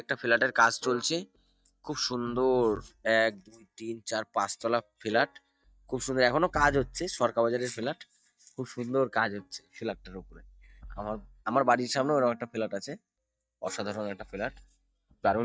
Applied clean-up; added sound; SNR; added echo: neural mask model DeepFilterNet 3.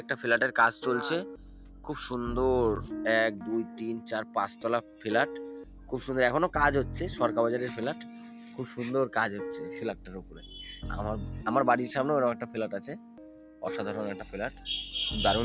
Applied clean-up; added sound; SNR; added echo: none; Piano; 10 dB; none.